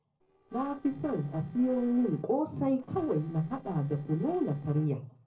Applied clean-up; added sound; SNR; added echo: neural separator model SepFormer DNS4.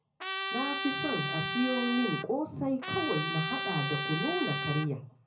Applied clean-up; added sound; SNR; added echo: none; Trumpet; 1 dB; reverberation time 0.4 s.